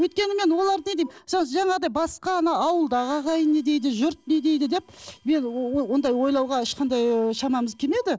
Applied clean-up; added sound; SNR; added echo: neural separator model SepFormer DNS4.